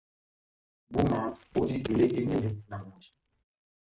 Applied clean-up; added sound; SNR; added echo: neural mask model RNNoise.